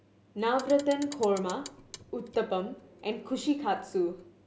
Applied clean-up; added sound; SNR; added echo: none; Clock; 19 dB; none.